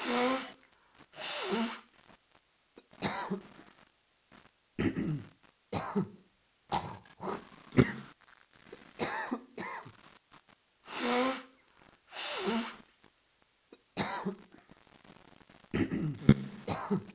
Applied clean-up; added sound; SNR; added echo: none; Cough; -2 dB; none.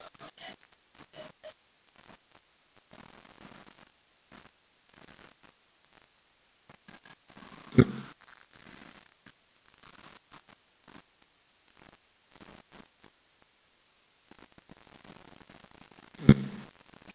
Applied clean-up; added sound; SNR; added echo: none; none; none; none.